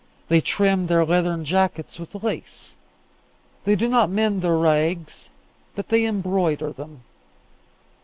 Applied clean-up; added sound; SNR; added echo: none; none; none; none.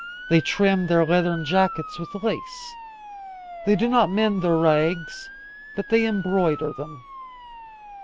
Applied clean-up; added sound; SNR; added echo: none; Motor vehicle (road) / Siren; 14 dB; none.